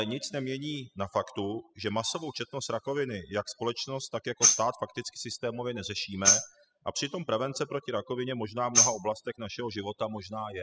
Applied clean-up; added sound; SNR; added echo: classical method spectral subtraction.